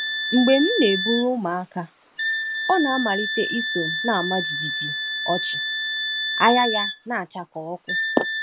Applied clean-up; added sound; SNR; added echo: none; Wind instrument, woodwind instrument; 2 dB; none.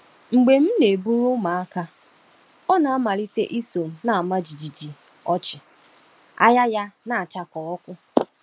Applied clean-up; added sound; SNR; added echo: none; none; none; none.